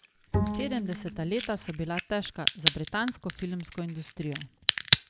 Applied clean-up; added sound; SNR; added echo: none; Bowed string instrument + Crack; -2 dB; none.